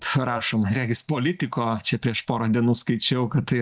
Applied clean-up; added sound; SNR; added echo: neural mask model DeepFilterNet 3.